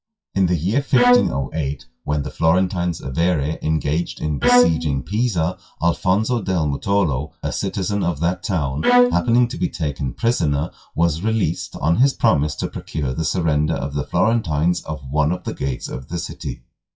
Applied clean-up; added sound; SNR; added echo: classical method WPE with log-MMSE.